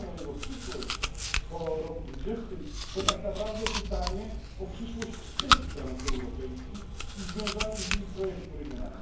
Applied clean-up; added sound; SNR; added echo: none; Chewing, mastication; -4 dB; reverberation time 0.9 s.